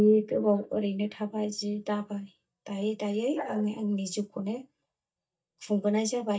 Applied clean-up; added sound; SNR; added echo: neural mask model DeepFilterNet 3.